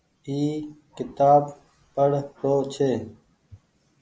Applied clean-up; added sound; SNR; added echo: none; none; none; none.